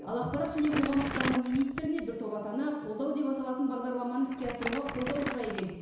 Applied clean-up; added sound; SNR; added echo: none; Crumpling, crinkling; 8 dB; reverberation time 1.0 s.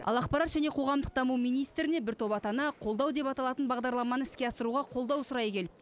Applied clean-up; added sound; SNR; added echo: none; none; none; none.